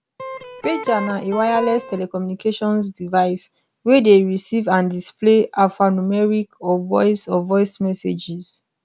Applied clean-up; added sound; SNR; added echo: none; Electric guitar; 10 dB; none.